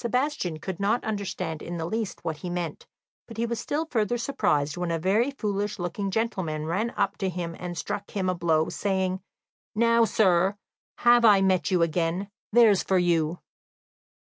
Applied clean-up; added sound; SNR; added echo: none; none; none; none.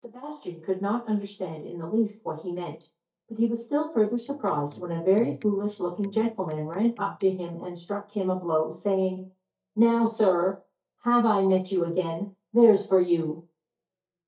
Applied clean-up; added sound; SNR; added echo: neural mask model DeepFilterNet 3.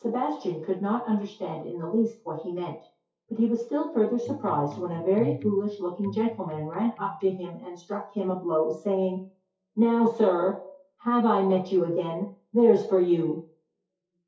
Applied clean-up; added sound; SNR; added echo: classical method WPE with log-MMSE.